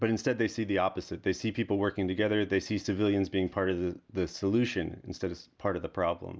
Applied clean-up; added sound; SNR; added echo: none; none; none; none.